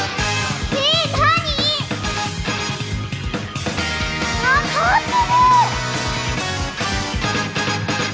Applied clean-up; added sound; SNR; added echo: none; none; none; none.